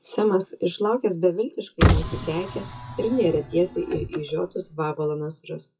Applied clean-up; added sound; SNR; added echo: classical method WPE with log-MMSE.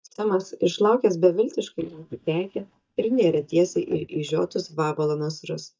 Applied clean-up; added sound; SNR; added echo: neural mask model DeepFilterNet 3.